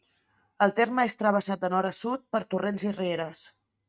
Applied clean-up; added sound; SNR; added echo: neural mask model RNNoise.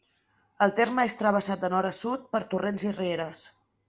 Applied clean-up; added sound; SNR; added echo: none; Rattle (instrument); 15 dB; none.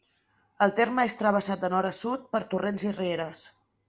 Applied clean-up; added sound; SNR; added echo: none; none; none; none.